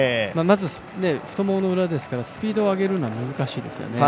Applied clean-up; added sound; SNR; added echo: none; none; none; none.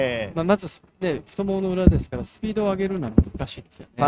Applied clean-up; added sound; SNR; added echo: neural mask model RNNoise.